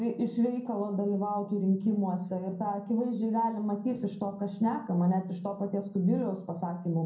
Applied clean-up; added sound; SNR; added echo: none; none; none; reverberation time 0.6 s.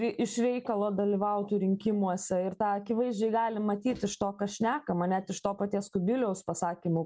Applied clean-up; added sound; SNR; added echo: none; none; none; none.